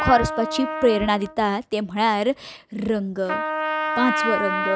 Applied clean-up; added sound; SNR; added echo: none; Trumpet; 5 dB; none.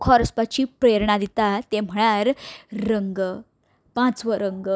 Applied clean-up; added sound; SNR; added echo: none; none; none; none.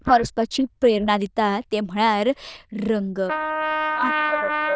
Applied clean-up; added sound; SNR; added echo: neural diffusion model UNIVERSE++.